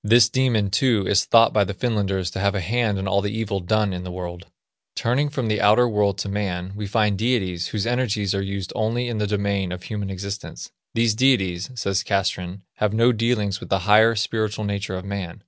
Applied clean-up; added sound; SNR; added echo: none; none; none; none.